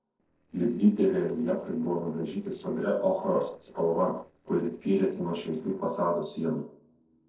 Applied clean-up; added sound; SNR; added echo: neural separator model SepFormer DNS4.